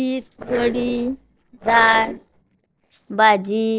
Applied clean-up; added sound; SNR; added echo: neural separator model SepFormer DNS4.